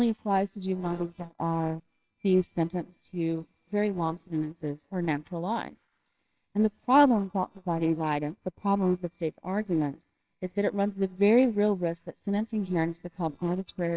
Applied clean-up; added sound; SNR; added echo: neural separator model SepFormer WHAMR!.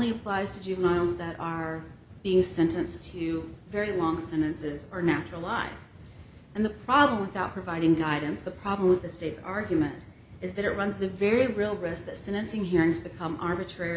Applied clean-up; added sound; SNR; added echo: none; none; none; none.